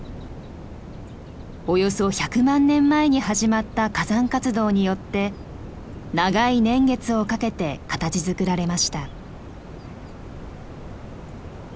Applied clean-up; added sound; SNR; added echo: none; none; none; none.